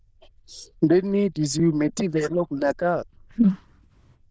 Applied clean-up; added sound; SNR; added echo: neural diffusion model UNIVERSE++.